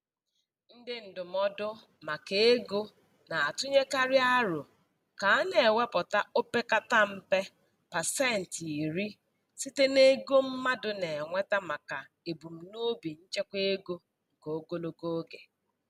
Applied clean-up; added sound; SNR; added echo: none; none; none; none.